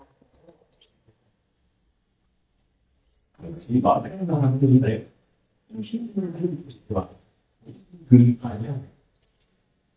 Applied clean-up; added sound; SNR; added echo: neural mask model DeepFilterNet 3.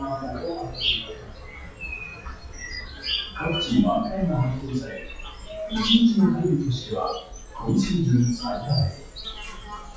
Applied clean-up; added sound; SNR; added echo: classical method WPE with log-MMSE.